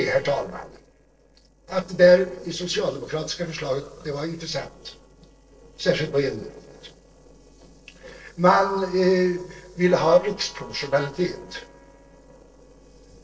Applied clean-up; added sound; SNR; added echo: neural separator model SepFormer DNS4.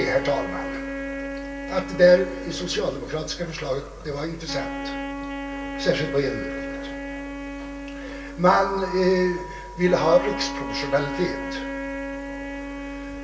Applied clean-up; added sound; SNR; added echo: none; Wind instrument, woodwind instrument; 8 dB; reverberation time 0.3 s.